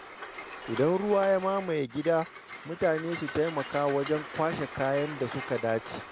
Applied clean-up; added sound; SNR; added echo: none; Train; 12 dB; none.